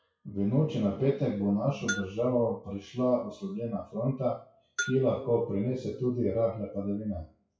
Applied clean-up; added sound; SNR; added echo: classical method WPE with log-MMSE.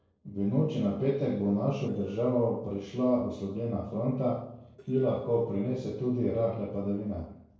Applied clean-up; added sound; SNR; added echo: neural separator model SepFormer DNS4.